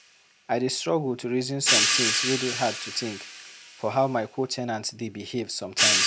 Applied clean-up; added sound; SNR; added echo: none; Hi-hat; 0 dB; none.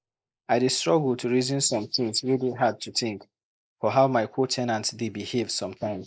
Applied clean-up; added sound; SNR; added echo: neural mask model Resemble Enhance denoiser.